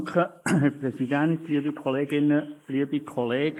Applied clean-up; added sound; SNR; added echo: neural mask model Resemble Enhance denoiser.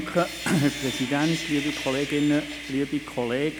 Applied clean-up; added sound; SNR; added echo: none; Sawing; 9 dB; none.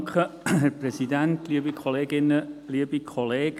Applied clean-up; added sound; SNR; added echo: none; none; none; none.